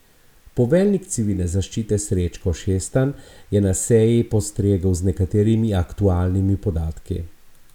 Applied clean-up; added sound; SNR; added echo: none; none; none; none.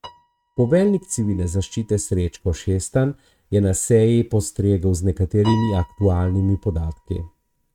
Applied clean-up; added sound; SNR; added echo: neural mask model RNNoise.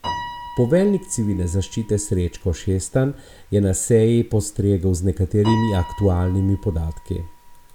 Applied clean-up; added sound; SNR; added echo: none; Piano; 16 dB; none.